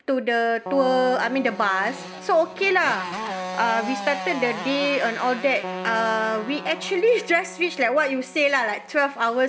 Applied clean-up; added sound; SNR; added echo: none; Keyboard (musical) + Motorcycle; 12 dB; none.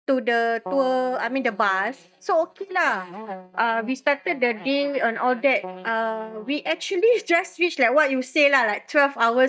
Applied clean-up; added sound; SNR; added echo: neural mask model DeepFilterNet 3.